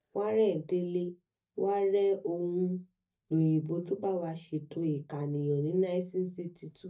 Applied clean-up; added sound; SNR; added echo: neural mask model DeepFilterNet 3.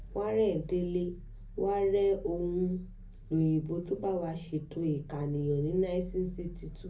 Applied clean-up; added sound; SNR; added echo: none; Vehicle; 15 dB; reverberation time 0.4 s.